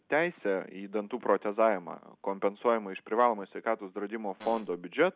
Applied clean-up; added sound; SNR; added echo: none; Fart; 16 dB; none.